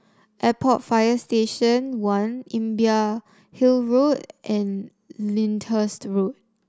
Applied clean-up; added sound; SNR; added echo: none; none; none; none.